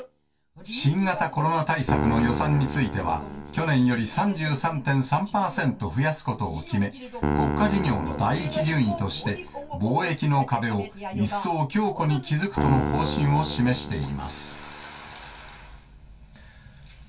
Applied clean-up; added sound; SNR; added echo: none; Piano; 8 dB; reverberation time 0.2 s.